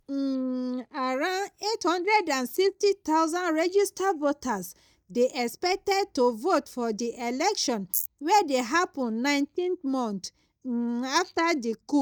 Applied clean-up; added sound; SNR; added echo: neural mask model DeepFilterNet 3.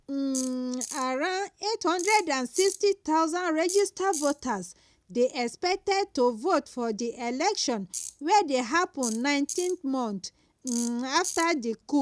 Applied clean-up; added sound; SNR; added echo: none; Tools; 7 dB; none.